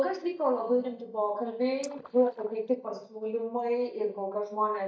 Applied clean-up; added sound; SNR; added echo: neural mask model DeepFilterNet 3.